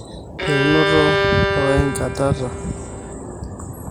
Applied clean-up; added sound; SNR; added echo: none; Bowed string instrument; 1 dB; none.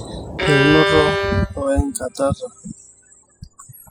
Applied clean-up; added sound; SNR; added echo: classical method spectral subtraction.